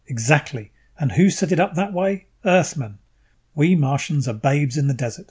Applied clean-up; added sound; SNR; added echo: none; none; none; none.